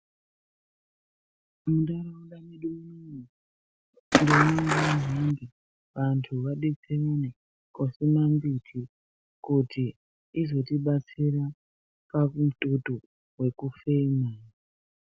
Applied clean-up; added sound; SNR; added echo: none; Skateboard; -4 dB; none.